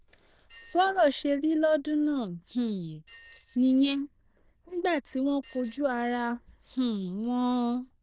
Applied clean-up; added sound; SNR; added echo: neural diffusion model UNIVERSE++.